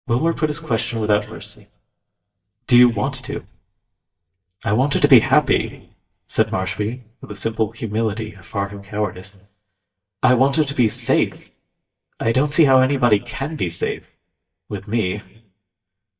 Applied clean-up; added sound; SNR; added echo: neural mask model DeepFilterNet 3.